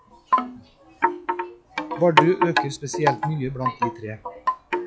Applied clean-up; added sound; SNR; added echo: classical method log-MMSE.